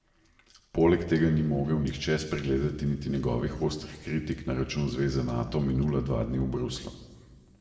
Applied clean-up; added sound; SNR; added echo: none; none; none; reverberation time 1.3 s.